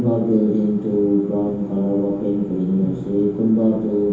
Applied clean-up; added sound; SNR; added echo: none; none; none; reverberation time 0.8 s.